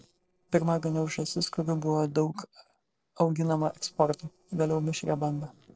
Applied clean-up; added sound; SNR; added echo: neural separator model SepFormer DNS4.